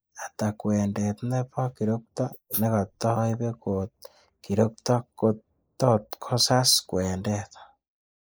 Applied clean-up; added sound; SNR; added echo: neural mask model Resemble Enhance denoiser.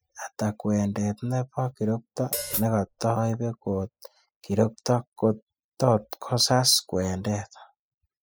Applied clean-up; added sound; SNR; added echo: classical method spectral subtraction.